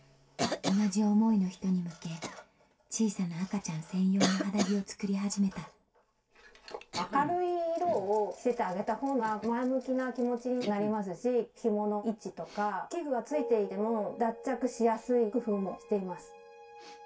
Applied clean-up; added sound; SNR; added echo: none; Cough; 12 dB; reverberation time 0.2 s.